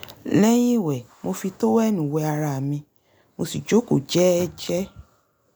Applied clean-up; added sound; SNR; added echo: none; none; none; none.